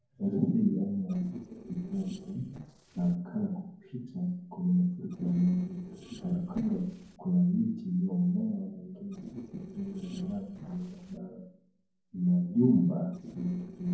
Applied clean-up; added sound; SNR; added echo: neural separator model SepFormer DNS4.